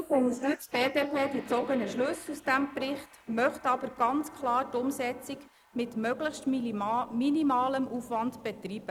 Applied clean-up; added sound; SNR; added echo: neural mask model Resemble Enhance denoiser.